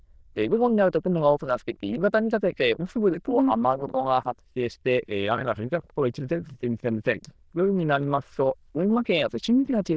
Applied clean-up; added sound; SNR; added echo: neural diffusion model UNIVERSE++.